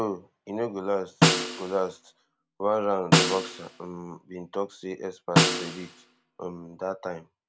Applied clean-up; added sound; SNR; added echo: none; Snare drum; -4 dB; none.